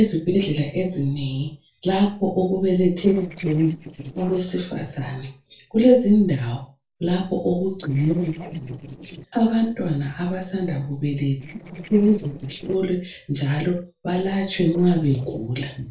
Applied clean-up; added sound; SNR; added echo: neural separator model SepFormer DNS4.